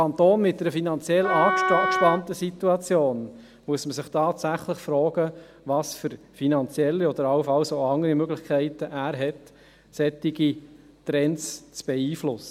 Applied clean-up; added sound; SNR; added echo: none; Wind instrument, woodwind instrument; 2 dB; none.